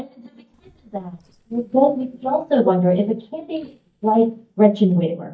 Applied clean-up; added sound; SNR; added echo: neural mask model DeepFilterNet 3.